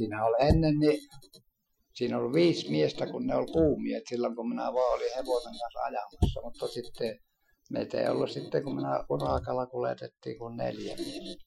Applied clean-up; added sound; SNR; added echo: classical method Wiener filter.